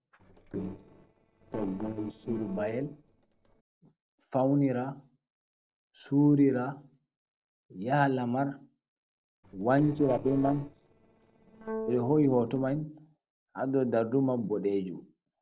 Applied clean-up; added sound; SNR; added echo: neural separator model SepFormer DNS4.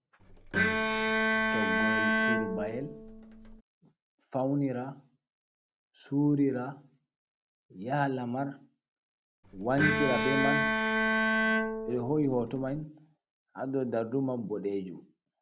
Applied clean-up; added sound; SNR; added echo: none; Bowed string instrument; -4 dB; none.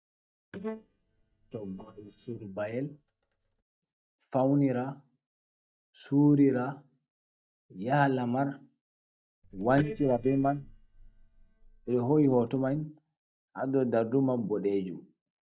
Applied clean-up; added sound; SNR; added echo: neural mask model DeepFilterNet 3.